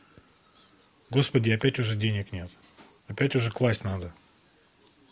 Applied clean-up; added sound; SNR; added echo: none; none; none; none.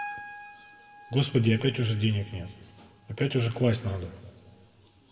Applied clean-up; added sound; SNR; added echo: none; Piano; 18 dB; reverberation time 1.5 s.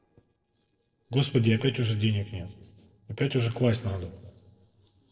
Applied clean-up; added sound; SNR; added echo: neural separator model SepFormer DNS4.